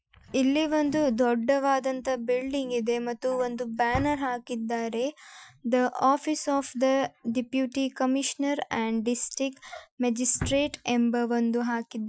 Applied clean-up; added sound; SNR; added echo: classical method Wiener filter.